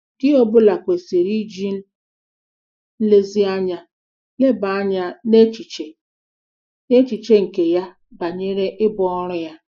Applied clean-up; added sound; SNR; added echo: neural mask model Resemble Enhance denoiser.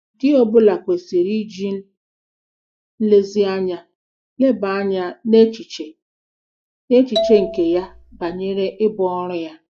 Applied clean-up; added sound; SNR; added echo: classical method log-MMSE.